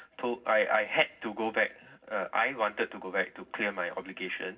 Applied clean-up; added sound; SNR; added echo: none; none; none; reverberation time 0.4 s.